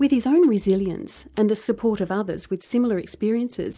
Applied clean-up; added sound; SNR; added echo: none; none; none; none.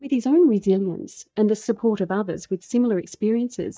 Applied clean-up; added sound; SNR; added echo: neural mask model DeepFilterNet 3.